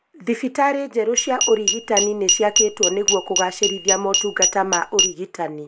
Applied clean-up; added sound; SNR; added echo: none; Glass; 0 dB; none.